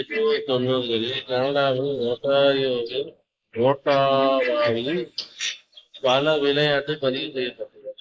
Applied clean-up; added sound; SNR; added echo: neural mask model Resemble Enhance denoiser.